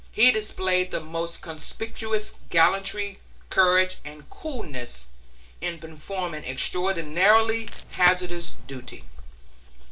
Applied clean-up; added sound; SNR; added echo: neural separator model SepFormer DNS4.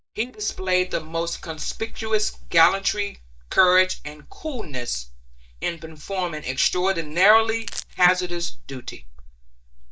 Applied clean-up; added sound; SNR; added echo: neural mask model DeepFilterNet 3.